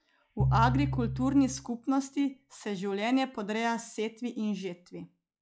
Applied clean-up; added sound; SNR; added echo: classical method log-MMSE.